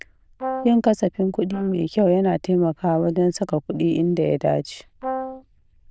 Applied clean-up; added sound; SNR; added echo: neural diffusion model UNIVERSE++.